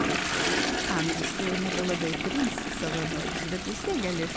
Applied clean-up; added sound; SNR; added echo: none; Toilet flush; -1 dB; none.